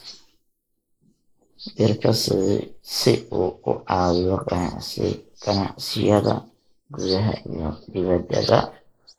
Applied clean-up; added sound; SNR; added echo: neural mask model Resemble Enhance denoiser.